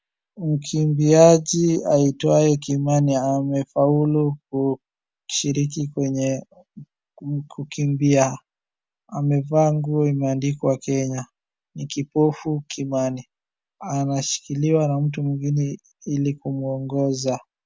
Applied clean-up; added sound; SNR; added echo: none; none; none; none.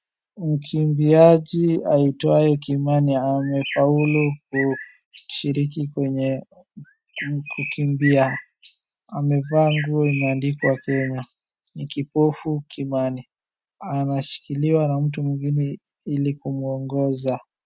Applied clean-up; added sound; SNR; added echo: neural mask model RNNoise.